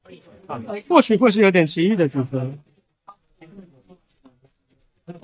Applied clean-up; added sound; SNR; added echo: neural mask model DeepFilterNet 3.